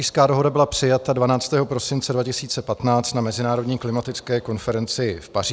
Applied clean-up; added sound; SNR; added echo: none; none; none; none.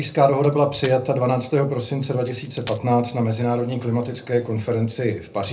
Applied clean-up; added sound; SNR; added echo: none; Coin (dropping); 13 dB; reverberation time 0.3 s.